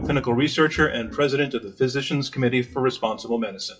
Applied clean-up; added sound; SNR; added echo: classical method WPE with log-MMSE.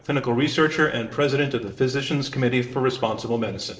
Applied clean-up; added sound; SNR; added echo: neural separator model SepFormer DNS4.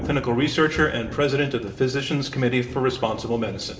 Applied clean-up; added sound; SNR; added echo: none; Thunder / Rain; 15 dB; reverberation time 0.7 s.